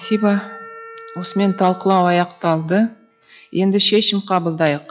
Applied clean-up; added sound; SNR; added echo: classical method log-MMSE.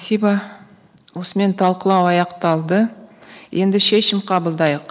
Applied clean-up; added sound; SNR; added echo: neural mask model Resemble Enhance denoiser.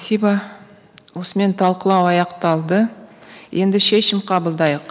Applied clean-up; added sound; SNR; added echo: none; none; none; none.